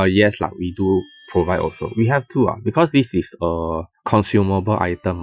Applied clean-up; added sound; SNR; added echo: classical method Wiener filter.